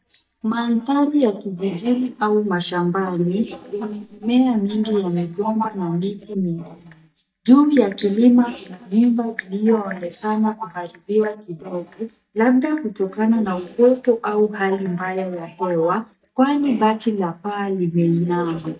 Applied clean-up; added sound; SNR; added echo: neural mask model DeepFilterNet 3.